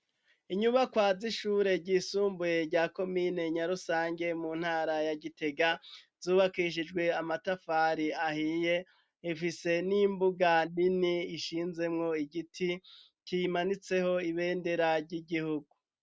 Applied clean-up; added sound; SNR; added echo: none; none; none; none.